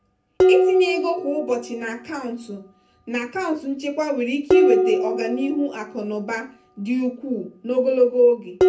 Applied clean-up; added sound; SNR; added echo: none; Dishes, pots, and pans; 0 dB; reverberation time 0.3 s.